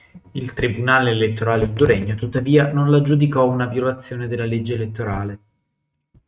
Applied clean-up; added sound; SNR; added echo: neural mask model RNNoise.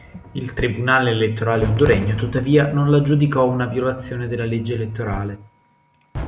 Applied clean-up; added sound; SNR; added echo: none; Fireworks; 14 dB; none.